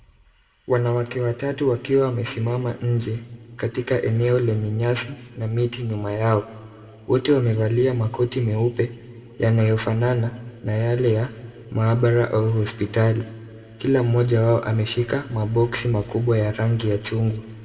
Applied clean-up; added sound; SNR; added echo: none; none; none; reverberation time 1.6 s.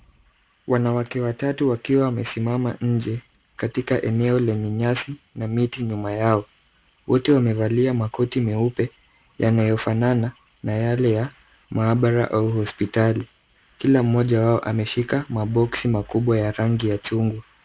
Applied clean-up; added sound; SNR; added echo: none; none; none; none.